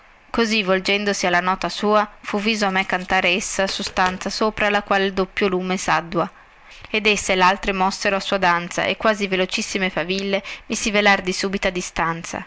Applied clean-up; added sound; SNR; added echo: none; Tap; 20 dB; none.